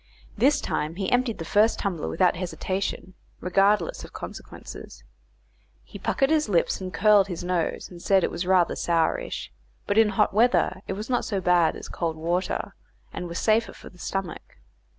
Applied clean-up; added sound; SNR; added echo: none; none; none; none.